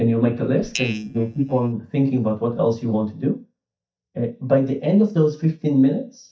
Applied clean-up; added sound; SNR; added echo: neural mask model DeepFilterNet 3.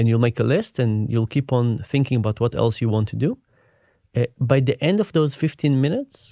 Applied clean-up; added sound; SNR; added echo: none; none; none; none.